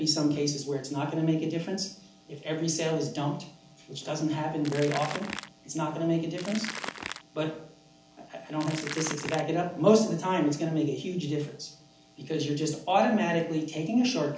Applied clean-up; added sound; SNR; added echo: none; Crackle; 9 dB; reverberation time 0.4 s.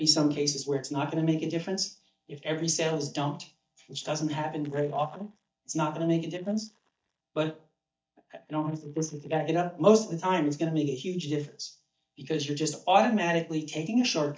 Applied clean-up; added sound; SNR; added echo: neural mask model DeepFilterNet 3.